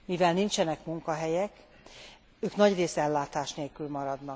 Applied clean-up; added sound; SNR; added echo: none; none; none; none.